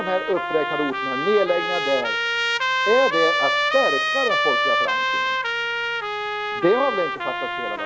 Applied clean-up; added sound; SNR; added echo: none; Trumpet; -1 dB; none.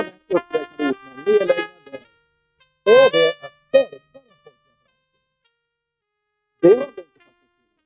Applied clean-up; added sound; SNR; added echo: neural mask model RNNoise.